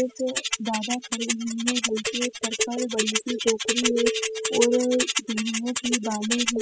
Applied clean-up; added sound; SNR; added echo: classical method spectral subtraction.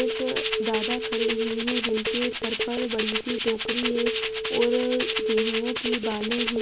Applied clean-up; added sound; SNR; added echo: none; Telephone + Rattle (instrument); -2 dB; none.